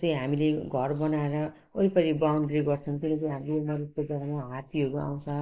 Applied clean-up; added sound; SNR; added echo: neural mask model Resemble Enhance denoiser.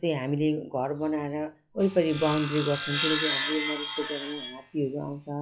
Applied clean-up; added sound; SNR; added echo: classical method log-MMSE.